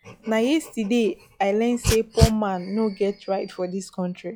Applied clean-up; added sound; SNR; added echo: classical method log-MMSE.